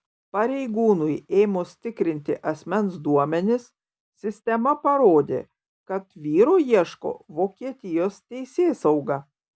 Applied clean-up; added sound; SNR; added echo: none; none; none; none.